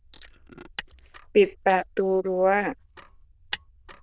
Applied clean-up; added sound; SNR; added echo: neural diffusion model UNIVERSE++.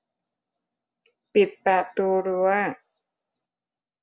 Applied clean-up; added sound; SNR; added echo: none; none; none; none.